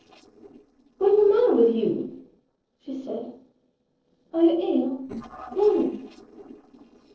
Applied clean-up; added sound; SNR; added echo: neural separator model SepFormer DNS4.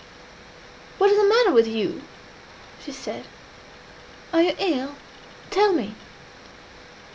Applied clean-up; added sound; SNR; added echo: none; none; none; none.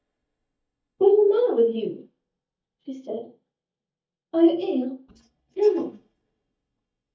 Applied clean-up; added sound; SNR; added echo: neural mask model DeepFilterNet 3.